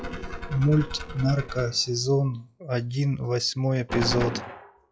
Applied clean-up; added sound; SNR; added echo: classical method log-MMSE.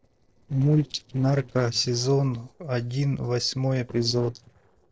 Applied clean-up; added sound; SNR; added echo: neural separator model SepFormer DNS4.